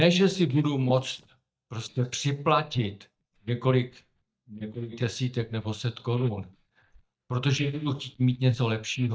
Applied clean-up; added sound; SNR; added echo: neural mask model DeepFilterNet 3.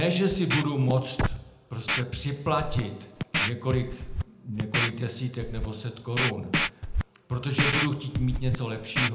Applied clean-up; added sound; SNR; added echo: none; Scratching (performance technique); 2 dB; reverberation time 0.8 s.